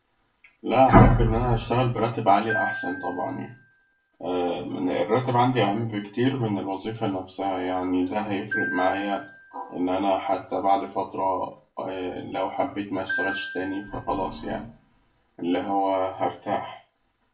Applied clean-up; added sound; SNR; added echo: none; Glockenspiel; 12 dB; reverberation time 0.3 s.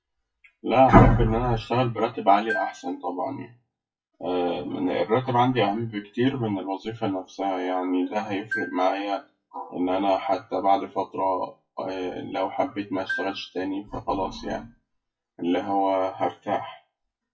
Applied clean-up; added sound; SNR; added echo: classical method WPE with log-MMSE.